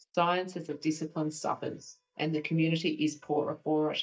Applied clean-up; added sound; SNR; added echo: neural mask model DeepFilterNet 3.